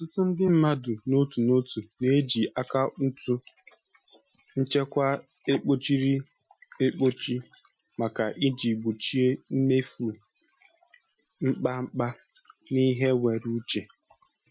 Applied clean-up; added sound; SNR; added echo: classical method Wiener filter.